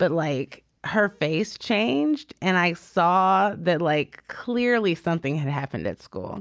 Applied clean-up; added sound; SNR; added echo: none; none; none; none.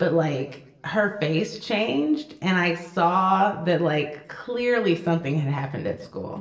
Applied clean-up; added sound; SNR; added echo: none; none; none; reverberation time 0.7 s.